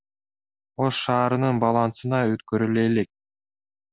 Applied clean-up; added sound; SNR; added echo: none; none; none; none.